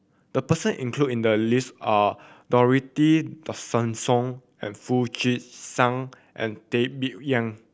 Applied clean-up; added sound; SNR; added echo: none; none; none; none.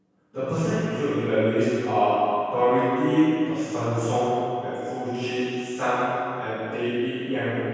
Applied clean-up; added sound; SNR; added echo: none; none; none; reverberation time 2.2 s.